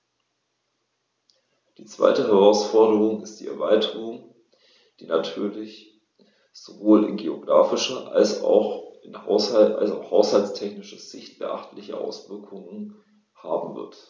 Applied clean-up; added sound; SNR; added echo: none; none; none; none.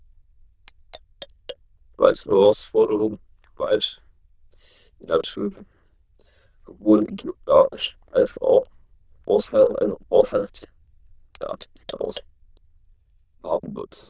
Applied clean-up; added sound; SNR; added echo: neural diffusion model UNIVERSE++.